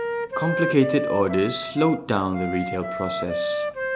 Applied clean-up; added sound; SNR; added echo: none; Wind instrument, woodwind instrument; 4 dB; none.